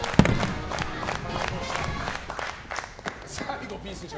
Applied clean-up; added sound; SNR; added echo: none; Fireworks; -3 dB; none.